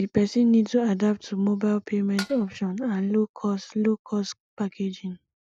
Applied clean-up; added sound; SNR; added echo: neural mask model RNNoise.